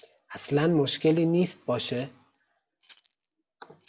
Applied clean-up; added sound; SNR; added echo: none; Rattle (instrument); 15 dB; none.